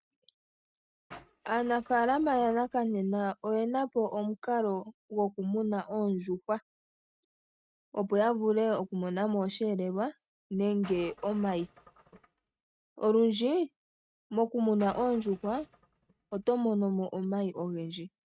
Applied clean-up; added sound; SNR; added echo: neural mask model RNNoise.